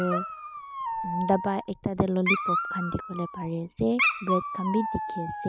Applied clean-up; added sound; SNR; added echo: none; Dog; 2 dB; none.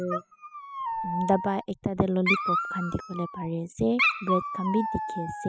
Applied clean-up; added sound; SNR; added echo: classical method spectral subtraction.